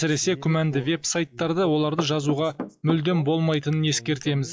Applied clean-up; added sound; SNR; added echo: classical method log-MMSE.